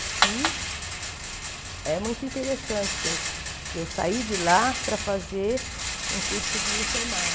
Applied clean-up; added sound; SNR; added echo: none; Rattle; 0 dB; none.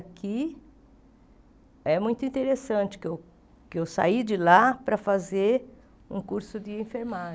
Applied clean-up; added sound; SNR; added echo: none; none; none; none.